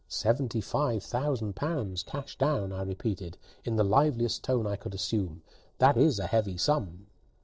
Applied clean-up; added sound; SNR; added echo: neural separator model SepFormer DNS4.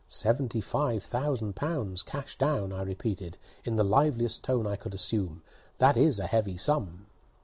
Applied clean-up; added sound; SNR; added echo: none; none; none; none.